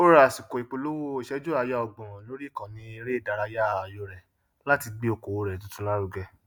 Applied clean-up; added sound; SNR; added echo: none; none; none; none.